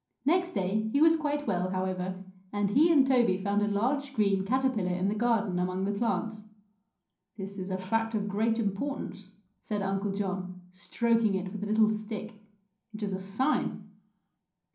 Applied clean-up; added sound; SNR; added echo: none; none; none; reverberation time 0.6 s.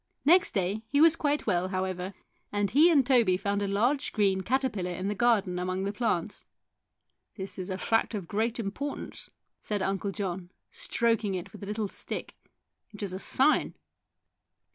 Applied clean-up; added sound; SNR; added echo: none; none; none; none.